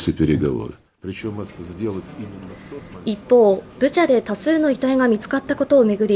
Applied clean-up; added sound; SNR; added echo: none; none; none; none.